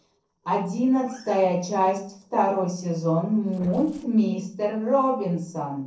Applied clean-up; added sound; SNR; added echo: neural separator model SepFormer DNS4.